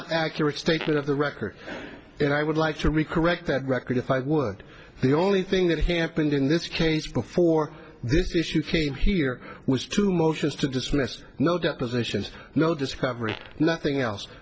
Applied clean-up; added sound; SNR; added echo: none; Fart; 15 dB; none.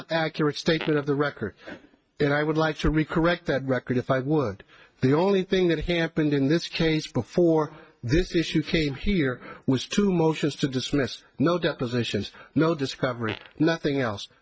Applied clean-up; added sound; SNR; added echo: neural mask model RNNoise.